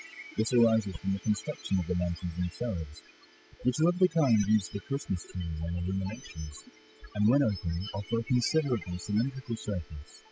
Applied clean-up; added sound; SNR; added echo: classical method spectral subtraction.